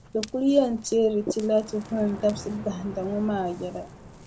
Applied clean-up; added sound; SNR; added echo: none; Ocean; 14 dB; none.